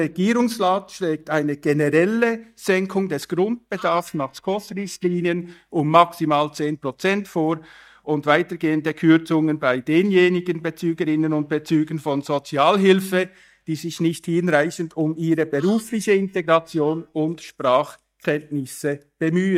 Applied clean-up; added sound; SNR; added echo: neural mask model DeepFilterNet 3.